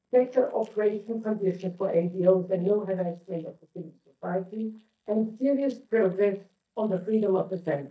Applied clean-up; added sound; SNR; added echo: neural mask model DeepFilterNet 3.